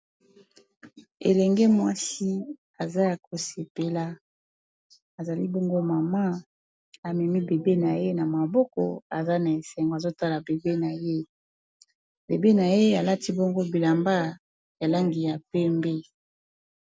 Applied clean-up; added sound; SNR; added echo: none; none; none; none.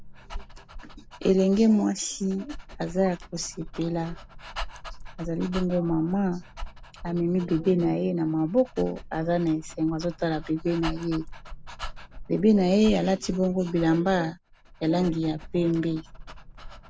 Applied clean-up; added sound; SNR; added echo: none; Dog; 13 dB; none.